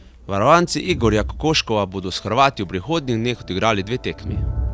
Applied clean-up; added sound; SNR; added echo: none; Crowd; 10 dB; none.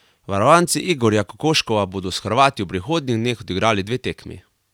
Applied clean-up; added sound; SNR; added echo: none; none; none; none.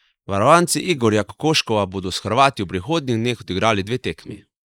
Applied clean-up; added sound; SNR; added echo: neural mask model Resemble Enhance denoiser.